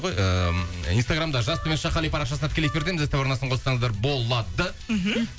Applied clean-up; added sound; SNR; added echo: none; Wind instrument, woodwind instrument + Wind; 13 dB; none.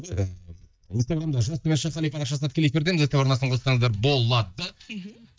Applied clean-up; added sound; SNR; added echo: neural mask model DeepFilterNet 3.